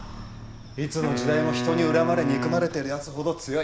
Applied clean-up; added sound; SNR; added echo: none; Wind instrument, woodwind instrument; 4 dB; none.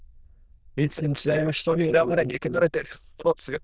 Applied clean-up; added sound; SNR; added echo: neural diffusion model UNIVERSE++.